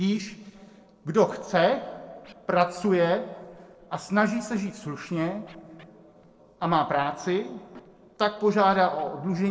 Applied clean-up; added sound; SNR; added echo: neural separator model SepFormer DNS4.